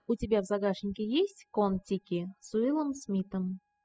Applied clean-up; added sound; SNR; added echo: classical method spectral subtraction.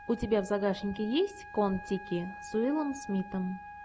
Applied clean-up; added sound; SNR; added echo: none; Wind instrument, woodwind instrument; 15 dB; none.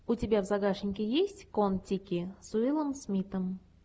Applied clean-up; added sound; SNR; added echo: none; none; none; none.